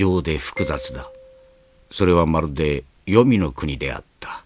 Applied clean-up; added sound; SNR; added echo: none; Marimba, xylophone; 19 dB; none.